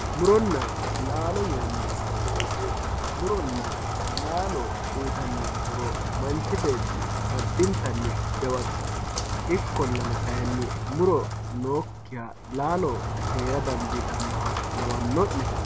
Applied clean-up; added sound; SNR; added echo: none; Rain; -1 dB; none.